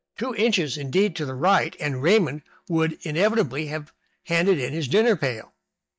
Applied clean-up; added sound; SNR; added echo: neural mask model DeepFilterNet 3.